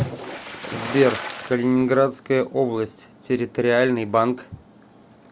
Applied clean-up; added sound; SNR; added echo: none; Splash, splatter; 13 dB; none.